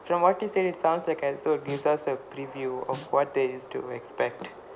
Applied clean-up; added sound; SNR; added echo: none; Snare drum; 20 dB; none.